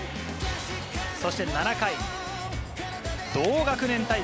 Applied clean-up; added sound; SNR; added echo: none; none; none; none.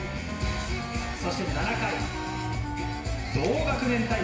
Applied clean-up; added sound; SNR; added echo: none; Wind instrument, woodwind instrument; 10 dB; reverberation time 1.0 s.